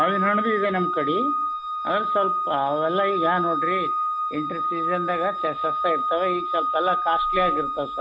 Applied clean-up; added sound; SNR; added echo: none; Organ; -1 dB; none.